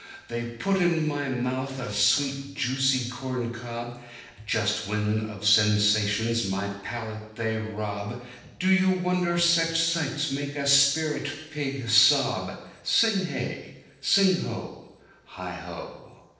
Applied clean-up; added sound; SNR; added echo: neural separator model SepFormer DNS4.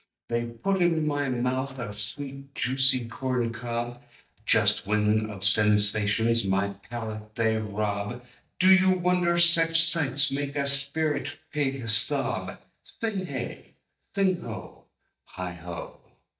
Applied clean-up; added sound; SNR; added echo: neural mask model DeepFilterNet 3.